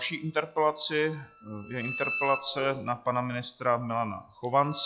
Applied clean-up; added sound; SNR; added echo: classical method log-MMSE.